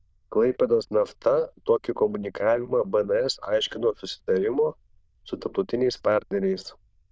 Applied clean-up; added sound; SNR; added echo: neural diffusion model UNIVERSE++.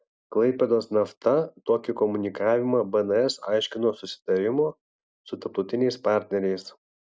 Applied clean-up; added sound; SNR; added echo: none; none; none; none.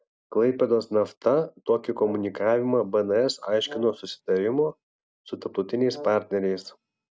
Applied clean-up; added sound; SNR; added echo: none; Brass instrument; 19 dB; none.